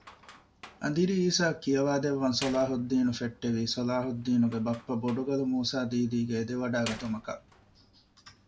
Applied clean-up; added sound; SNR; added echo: none; Slam; 20 dB; none.